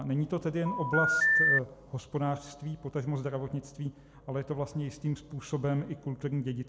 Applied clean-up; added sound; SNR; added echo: none; Telephone; -4 dB; reverberation time 0.9 s.